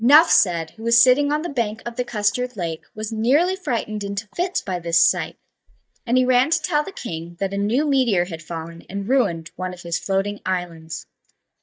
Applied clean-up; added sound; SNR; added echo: neural mask model DeepFilterNet 3.